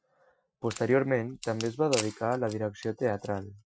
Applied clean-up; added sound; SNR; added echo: classical method Wiener filter.